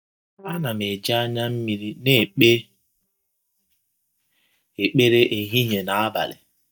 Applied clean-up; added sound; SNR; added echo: neural mask model DeepFilterNet 3.